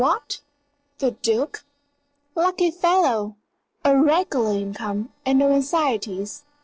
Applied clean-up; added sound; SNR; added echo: neural separator model SepFormer DNS4.